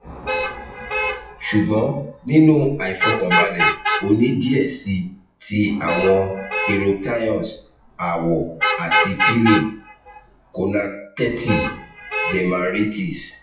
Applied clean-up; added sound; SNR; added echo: classical method WPE with log-MMSE.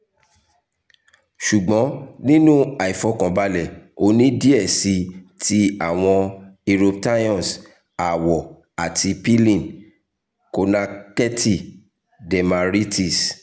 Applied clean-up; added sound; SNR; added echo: none; none; none; none.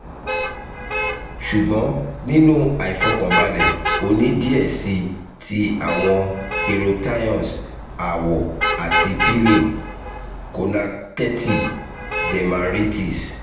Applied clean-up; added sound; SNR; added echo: none; Traffic noise, roadway noise / Vehicle horn, car horn, honking; 4 dB; reverberation time 0.7 s.